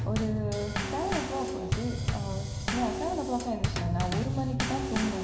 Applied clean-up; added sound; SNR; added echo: none; Bass drum / Snare drum / Drum kit; -1 dB; reverberation time 2.8 s.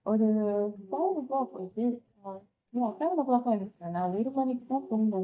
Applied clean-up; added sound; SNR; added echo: neural mask model DeepFilterNet 3.